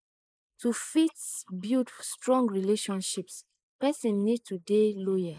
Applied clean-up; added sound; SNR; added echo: neural mask model Resemble Enhance denoiser.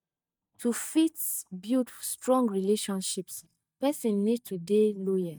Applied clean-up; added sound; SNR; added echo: neural mask model DeepFilterNet 3.